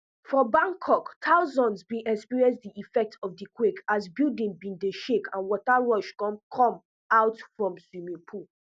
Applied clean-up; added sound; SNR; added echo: none; none; none; none.